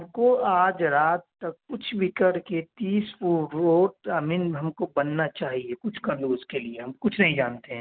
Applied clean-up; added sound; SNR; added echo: none; none; none; none.